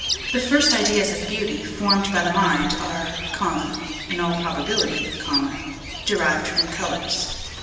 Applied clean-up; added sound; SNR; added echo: none; Bird; 6 dB; reverberation time 1.2 s.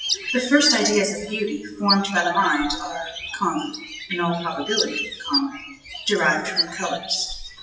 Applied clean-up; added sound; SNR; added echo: classical method WPE with log-MMSE.